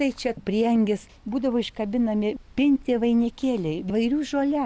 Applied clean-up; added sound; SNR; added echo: none; none; none; none.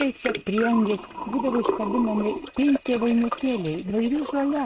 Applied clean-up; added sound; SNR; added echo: neural mask model RNNoise.